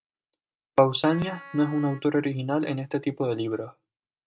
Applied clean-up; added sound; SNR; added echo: none; Wind instrument, woodwind instrument; 19 dB; none.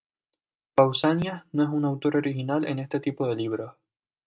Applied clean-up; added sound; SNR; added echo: none; none; none; none.